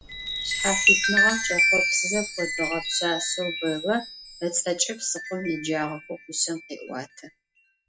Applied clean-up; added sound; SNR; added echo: classical method log-MMSE.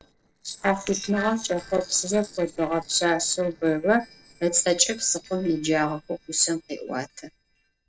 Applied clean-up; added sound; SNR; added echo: neural separator model SepFormer DNS4.